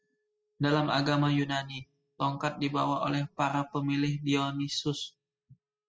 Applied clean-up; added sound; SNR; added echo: classical method spectral subtraction.